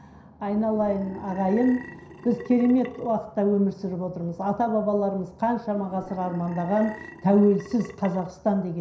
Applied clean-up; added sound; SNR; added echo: none; Burping, eructation; 18 dB; reverberation time 0.5 s.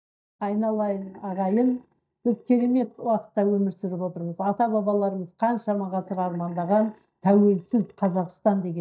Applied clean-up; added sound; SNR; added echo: neural mask model DeepFilterNet 3.